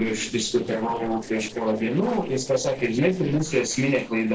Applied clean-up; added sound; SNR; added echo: neural separator model SepFormer DNS4.